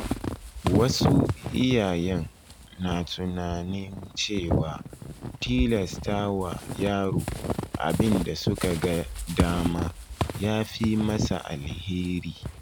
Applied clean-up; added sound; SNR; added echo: none; Squeak / Walk, footsteps; 7 dB; none.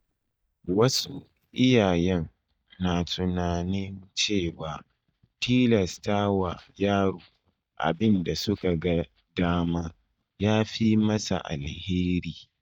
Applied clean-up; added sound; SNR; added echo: neural mask model DeepFilterNet 3.